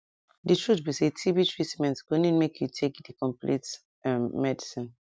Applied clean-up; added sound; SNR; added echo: none; none; none; none.